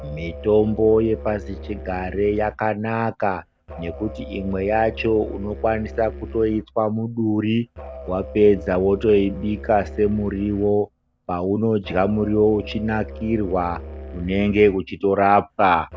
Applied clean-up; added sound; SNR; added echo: none; Musical instrument; 15 dB; none.